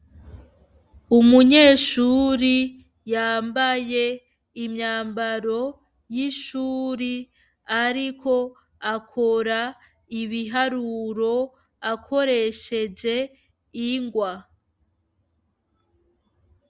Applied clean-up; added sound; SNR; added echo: none; none; none; none.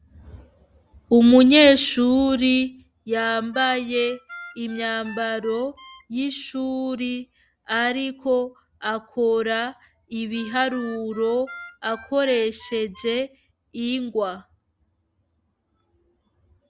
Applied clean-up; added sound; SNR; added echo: none; Harmonica; 19 dB; none.